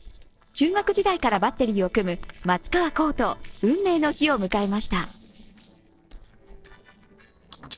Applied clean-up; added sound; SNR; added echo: neural separator model SepFormer DNS4.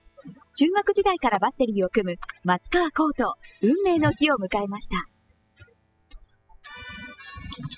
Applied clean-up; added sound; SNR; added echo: classical method spectral subtraction.